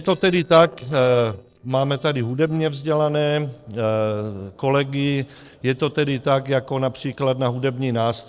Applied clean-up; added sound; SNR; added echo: neural separator model SepFormer DNS4.